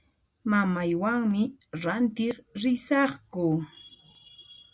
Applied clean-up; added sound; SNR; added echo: none; none; none; none.